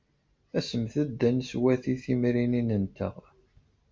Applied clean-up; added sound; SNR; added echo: none; none; none; none.